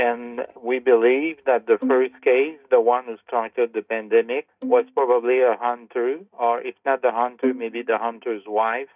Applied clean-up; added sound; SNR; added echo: neural mask model DeepFilterNet 3.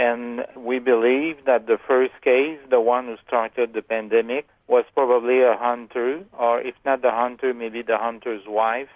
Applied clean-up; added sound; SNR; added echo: none; none; none; none.